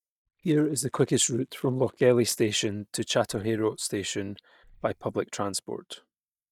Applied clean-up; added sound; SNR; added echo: neural mask model DeepFilterNet 3.